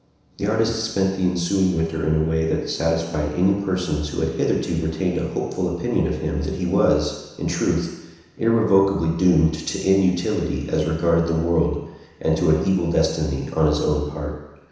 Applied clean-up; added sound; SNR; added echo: none; none; none; reverberation time 1.0 s.